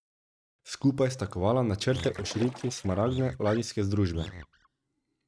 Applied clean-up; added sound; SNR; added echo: neural mask model RNNoise.